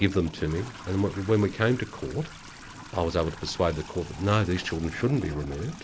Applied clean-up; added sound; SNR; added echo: none; Trickle, dribble / Toilet flush; 17 dB; none.